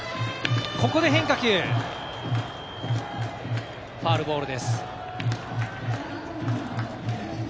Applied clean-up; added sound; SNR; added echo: none; none; none; none.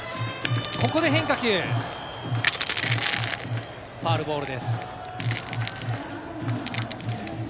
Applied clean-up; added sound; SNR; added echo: none; Crushing; 5 dB; none.